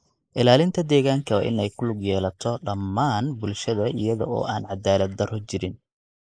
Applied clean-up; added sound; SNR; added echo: neural mask model Resemble Enhance denoiser.